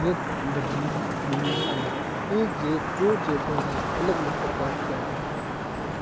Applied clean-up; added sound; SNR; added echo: none; Traffic noise, roadway noise / Vehicle horn, car horn, honking; -1 dB; none.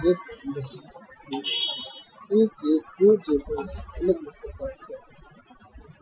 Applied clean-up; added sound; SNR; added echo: classical method Wiener filter.